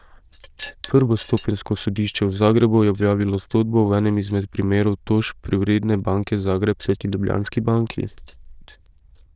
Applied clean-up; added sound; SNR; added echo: neural diffusion model UNIVERSE++.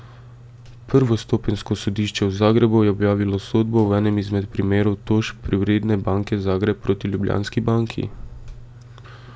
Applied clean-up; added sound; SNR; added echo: none; none; none; none.